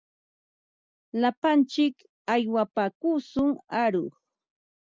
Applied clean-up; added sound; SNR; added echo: none; none; none; none.